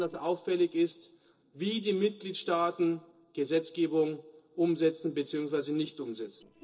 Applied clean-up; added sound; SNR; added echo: neural separator model SepFormer DNS4.